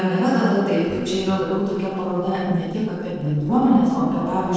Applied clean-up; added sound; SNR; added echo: neural separator model SepFormer DNS4.